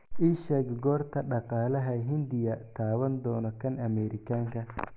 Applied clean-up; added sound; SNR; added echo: none; none; none; none.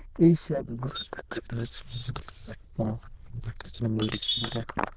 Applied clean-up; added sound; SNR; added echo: neural diffusion model UNIVERSE++.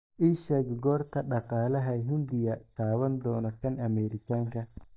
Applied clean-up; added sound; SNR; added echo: neural mask model DeepFilterNet 3.